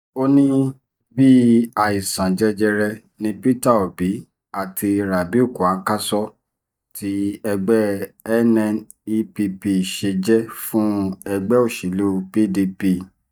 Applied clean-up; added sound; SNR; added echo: neural mask model DeepFilterNet 3.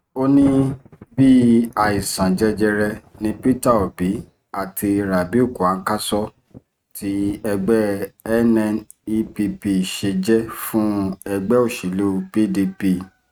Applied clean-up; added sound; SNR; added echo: neural mask model RNNoise.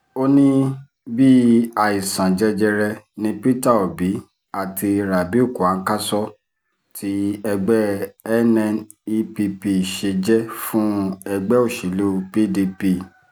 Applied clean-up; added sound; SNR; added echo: none; none; none; none.